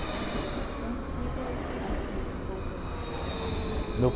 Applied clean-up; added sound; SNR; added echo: none; Vehicle; -4 dB; none.